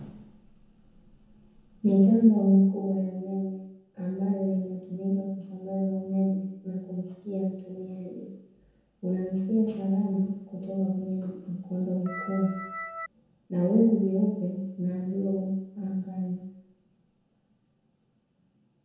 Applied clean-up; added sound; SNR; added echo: none; Organ; 9 dB; reverberation time 0.9 s.